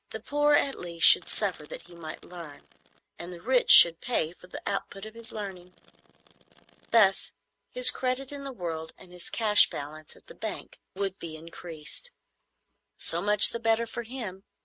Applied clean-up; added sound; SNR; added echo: neural mask model RNNoise.